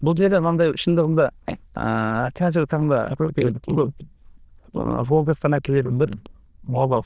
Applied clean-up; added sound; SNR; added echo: neural diffusion model UNIVERSE++.